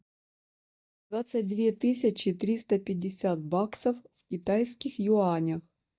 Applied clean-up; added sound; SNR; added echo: neural mask model DeepFilterNet 3.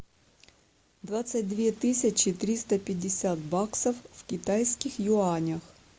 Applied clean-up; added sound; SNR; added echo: none; none; none; none.